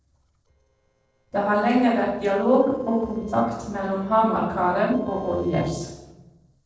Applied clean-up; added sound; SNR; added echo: neural separator model SepFormer DNS4.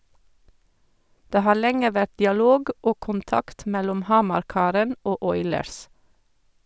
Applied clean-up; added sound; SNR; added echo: none; none; none; none.